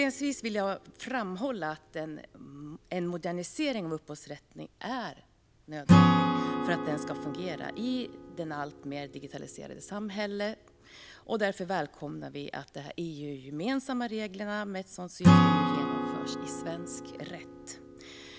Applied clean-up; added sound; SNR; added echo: none; Acoustic guitar / Strum; -4 dB; none.